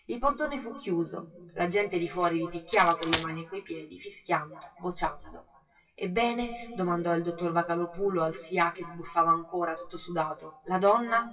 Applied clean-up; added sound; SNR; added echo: classical method WPE with log-MMSE.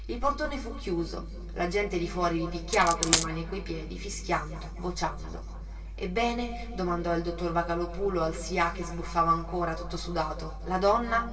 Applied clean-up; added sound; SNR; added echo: none; Coin (dropping); -1 dB; reverberation time 2.3 s.